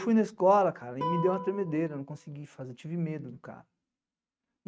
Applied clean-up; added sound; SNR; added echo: neural mask model RNNoise.